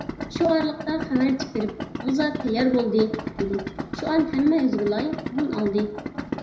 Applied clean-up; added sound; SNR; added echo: none; Idling; 8 dB; reverberation time 0.5 s.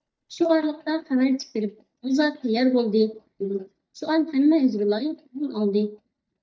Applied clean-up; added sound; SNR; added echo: neural mask model DeepFilterNet 3.